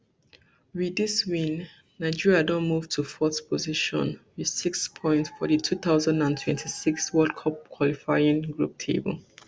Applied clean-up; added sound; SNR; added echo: none; none; none; none.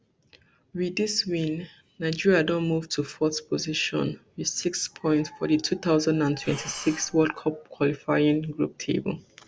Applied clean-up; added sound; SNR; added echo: none; Breathing; 16 dB; none.